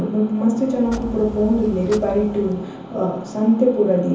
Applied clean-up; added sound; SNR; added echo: none; Clock; 16 dB; reverberation time 0.7 s.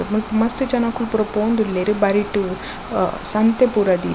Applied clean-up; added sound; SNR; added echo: none; none; none; none.